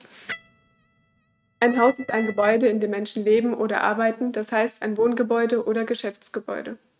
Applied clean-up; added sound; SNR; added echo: neural mask model RNNoise.